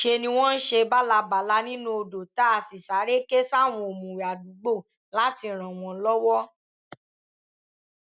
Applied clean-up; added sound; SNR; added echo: none; none; none; none.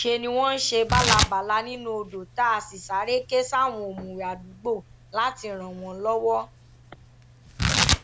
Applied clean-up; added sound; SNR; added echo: none; Tearing; 4 dB; none.